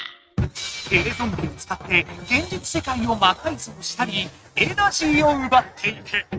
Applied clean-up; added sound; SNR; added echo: neural mask model RNNoise.